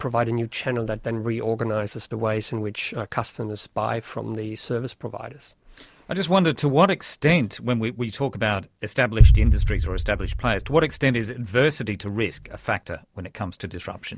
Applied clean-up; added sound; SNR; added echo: none; Boom; -4 dB; none.